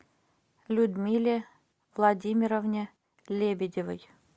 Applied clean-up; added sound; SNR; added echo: none; none; none; none.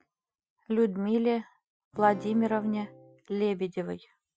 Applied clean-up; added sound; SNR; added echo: classical method Wiener filter.